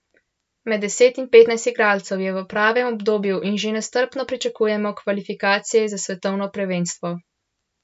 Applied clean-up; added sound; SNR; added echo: none; none; none; none.